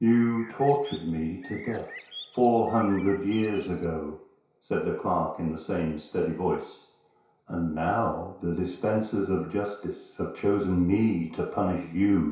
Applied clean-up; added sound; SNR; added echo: none; Bird; 18 dB; reverberation time 0.6 s.